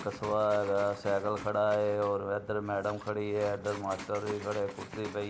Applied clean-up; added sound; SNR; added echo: none; Liquid; 16 dB; none.